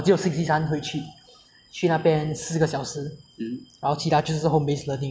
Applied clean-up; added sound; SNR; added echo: none; none; none; none.